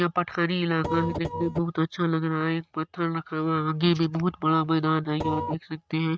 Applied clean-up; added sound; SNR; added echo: neural mask model RNNoise.